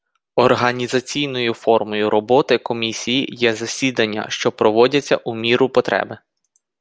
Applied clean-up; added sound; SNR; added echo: none; none; none; none.